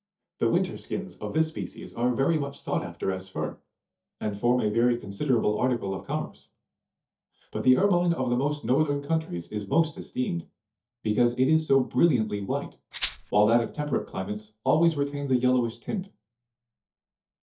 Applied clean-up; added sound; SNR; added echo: neural mask model DeepFilterNet 3.